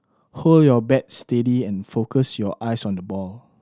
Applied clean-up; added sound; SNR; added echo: none; none; none; none.